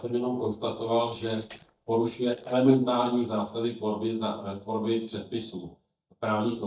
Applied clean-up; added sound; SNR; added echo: neural mask model DeepFilterNet 3.